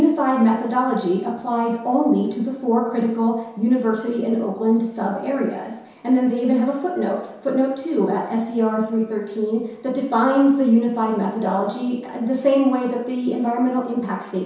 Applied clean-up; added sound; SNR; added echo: none; none; none; reverberation time 0.7 s.